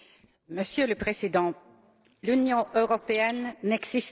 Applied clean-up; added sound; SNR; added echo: neural separator model SepFormer DNS4.